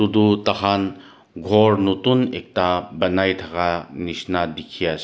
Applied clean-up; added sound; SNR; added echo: none; none; none; none.